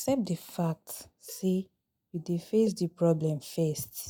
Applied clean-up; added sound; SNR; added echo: neural mask model DeepFilterNet 3.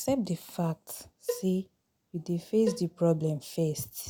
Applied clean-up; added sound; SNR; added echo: none; Cowbell; 11 dB; none.